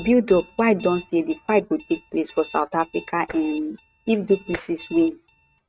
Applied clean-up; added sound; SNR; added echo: neural mask model RNNoise.